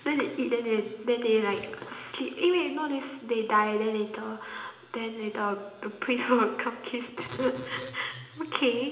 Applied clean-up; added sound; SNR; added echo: none; none; none; reverberation time 0.8 s.